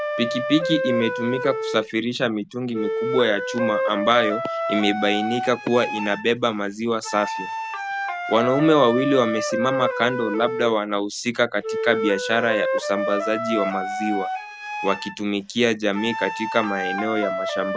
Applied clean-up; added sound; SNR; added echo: none; Wind instrument, woodwind instrument; 4 dB; none.